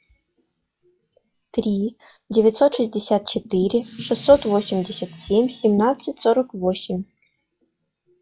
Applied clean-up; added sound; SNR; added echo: classical method log-MMSE.